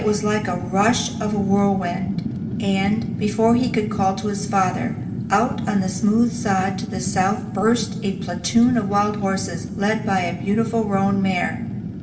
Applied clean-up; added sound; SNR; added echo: none; Fire; 6 dB; reverberation time 0.7 s.